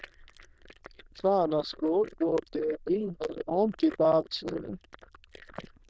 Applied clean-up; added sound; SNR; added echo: neural diffusion model UNIVERSE++.